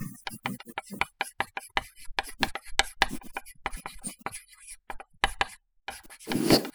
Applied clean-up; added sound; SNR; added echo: classical method spectral subtraction.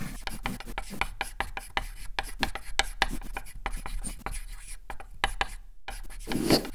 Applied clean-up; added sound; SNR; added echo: none; Writing; -4 dB; none.